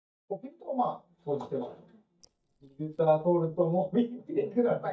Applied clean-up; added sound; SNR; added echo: neural mask model DeepFilterNet 3.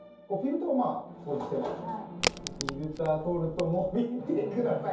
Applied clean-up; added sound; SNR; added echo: none; Crack; 6 dB; reverberation time 0.6 s.